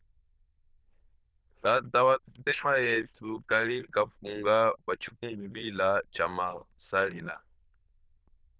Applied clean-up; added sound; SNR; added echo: neural diffusion model UNIVERSE++.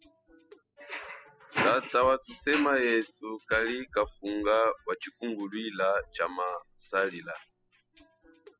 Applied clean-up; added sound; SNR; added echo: classical method spectral subtraction.